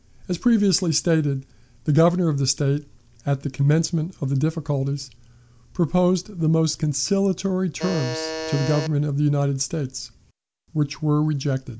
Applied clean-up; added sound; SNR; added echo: none; Alarm; 8 dB; none.